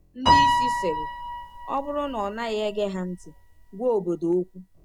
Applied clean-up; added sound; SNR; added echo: none; Piano; -2 dB; none.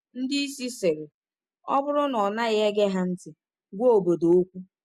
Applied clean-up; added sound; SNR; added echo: none; none; none; none.